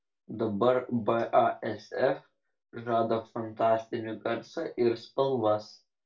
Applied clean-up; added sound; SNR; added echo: none; none; none; reverberation time 0.2 s.